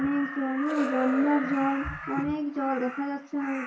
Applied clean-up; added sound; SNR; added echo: none; Crow; 8 dB; reverberation time 0.3 s.